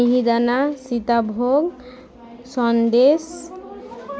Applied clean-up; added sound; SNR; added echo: none; none; none; none.